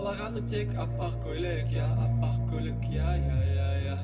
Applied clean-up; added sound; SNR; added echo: none; Telephone; 17 dB; reverberation time 0.4 s.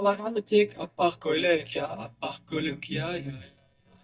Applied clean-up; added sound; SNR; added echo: neural mask model DeepFilterNet 3.